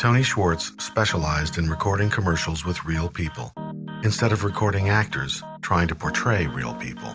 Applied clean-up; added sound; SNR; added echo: none; none; none; none.